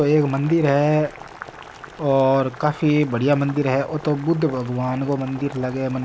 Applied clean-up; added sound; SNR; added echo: none; Boiling; 19 dB; none.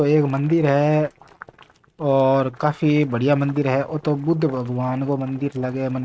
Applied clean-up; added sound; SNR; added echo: neural mask model RNNoise.